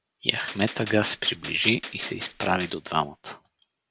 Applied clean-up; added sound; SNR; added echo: none; Gunshot, gunfire; 13 dB; none.